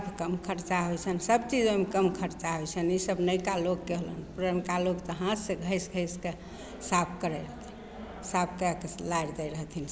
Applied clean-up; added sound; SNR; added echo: none; none; none; none.